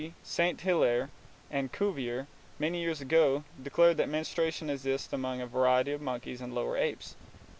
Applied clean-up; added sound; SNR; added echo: none; none; none; none.